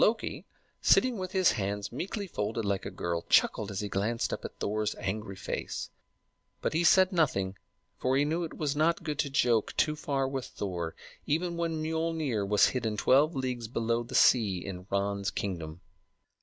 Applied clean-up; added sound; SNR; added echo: none; none; none; none.